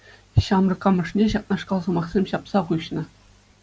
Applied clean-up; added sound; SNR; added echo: none; none; none; none.